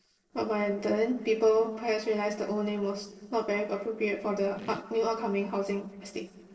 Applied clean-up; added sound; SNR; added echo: neural separator model SepFormer DNS4.